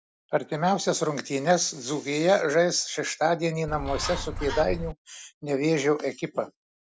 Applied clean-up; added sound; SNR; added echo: none; Bird; 6 dB; none.